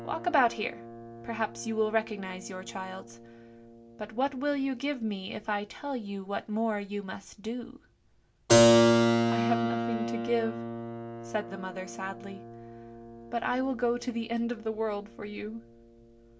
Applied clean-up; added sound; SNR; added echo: none; Keyboard (musical); -1 dB; none.